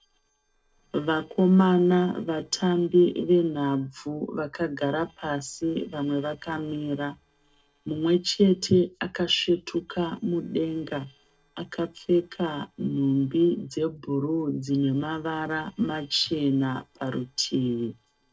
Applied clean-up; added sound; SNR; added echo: neural separator model SepFormer DNS4.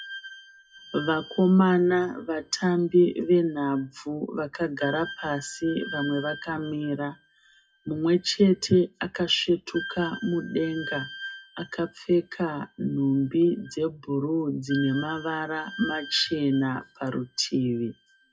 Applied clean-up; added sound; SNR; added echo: classical method WPE with log-MMSE.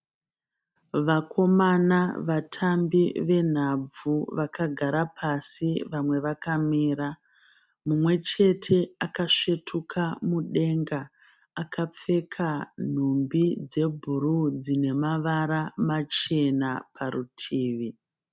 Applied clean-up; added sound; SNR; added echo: none; none; none; none.